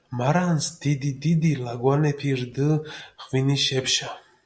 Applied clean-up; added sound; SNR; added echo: none; none; none; none.